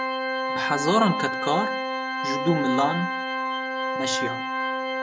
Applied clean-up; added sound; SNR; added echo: none; Organ; 0 dB; none.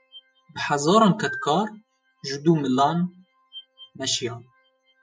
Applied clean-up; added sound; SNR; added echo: classical method Wiener filter.